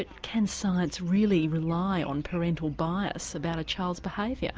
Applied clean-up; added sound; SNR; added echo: none; none; none; none.